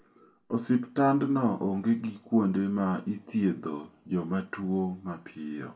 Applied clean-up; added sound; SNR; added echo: none; none; none; reverberation time 0.2 s.